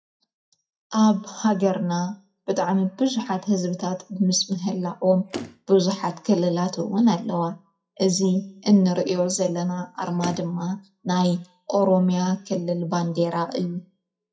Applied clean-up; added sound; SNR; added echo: classical method WPE with log-MMSE.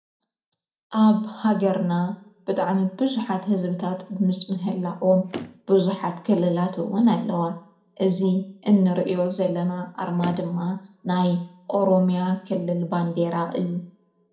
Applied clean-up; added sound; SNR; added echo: none; Motor vehicle (road); 15 dB; reverberation time 0.4 s.